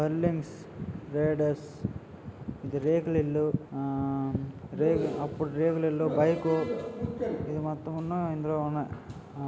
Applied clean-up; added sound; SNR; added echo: none; none; none; none.